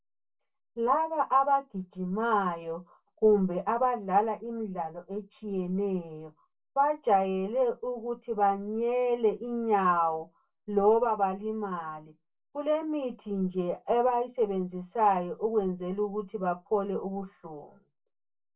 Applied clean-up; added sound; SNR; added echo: none; none; none; reverberation time 0.1 s.